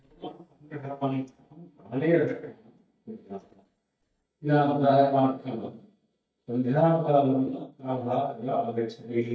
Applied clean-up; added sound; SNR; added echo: neural mask model DeepFilterNet 3.